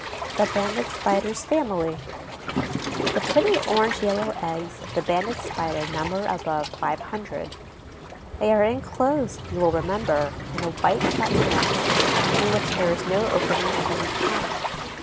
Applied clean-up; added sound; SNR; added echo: none; Waves, surf; 2 dB; none.